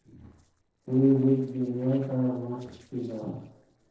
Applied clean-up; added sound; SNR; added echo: neural separator model SepFormer DNS4.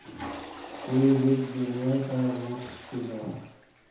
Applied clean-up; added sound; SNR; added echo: none; Toilet flush / Water; 13 dB; reverberation time 0.8 s.